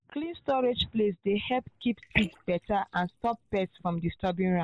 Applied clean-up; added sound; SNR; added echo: neural mask model Resemble Enhance denoiser.